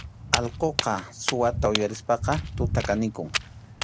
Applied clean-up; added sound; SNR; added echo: none; Walk, footsteps; 3 dB; none.